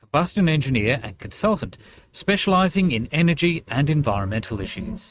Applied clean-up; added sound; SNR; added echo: neural mask model RNNoise.